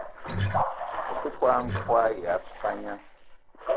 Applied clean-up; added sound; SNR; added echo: neural separator model SepFormer DNS4.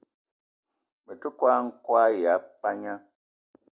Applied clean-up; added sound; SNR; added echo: none; none; none; none.